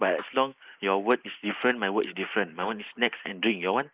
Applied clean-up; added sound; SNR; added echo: neural mask model Resemble Enhance denoiser.